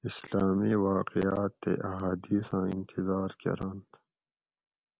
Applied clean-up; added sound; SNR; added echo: none; none; none; none.